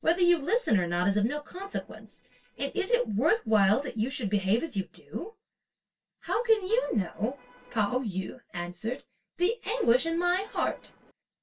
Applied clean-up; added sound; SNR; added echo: neural separator model SepFormer DNS4.